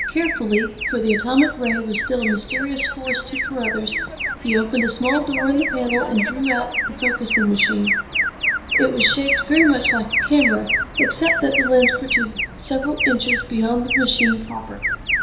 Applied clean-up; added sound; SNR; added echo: none; Alarm; 2 dB; reverberation time 0.7 s.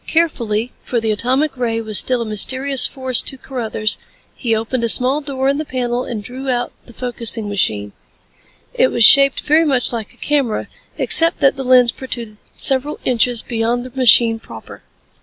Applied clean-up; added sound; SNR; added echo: none; none; none; none.